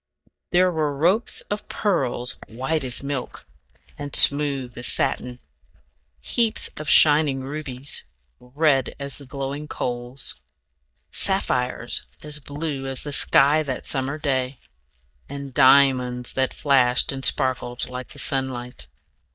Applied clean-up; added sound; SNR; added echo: neural mask model DeepFilterNet 3.